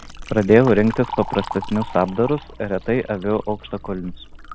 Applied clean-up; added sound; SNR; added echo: none; Domestic sounds, home sounds + Liquid; 12 dB; none.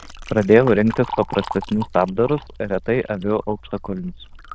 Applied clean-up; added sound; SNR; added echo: neural diffusion model UNIVERSE++.